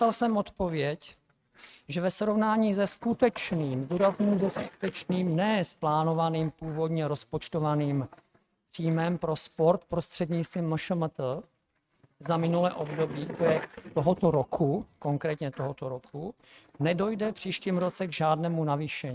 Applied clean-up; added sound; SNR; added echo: neural mask model RNNoise.